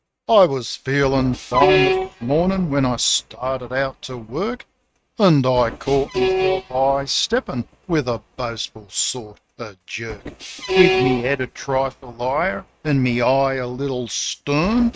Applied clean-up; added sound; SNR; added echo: neural mask model RNNoise.